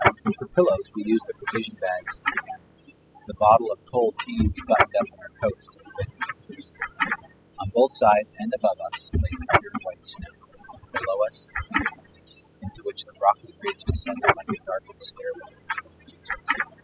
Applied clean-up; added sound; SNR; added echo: classical method spectral subtraction.